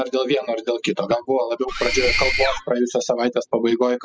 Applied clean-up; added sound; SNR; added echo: classical method spectral subtraction.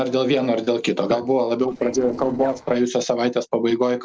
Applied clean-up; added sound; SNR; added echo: neural separator model SepFormer DNS4.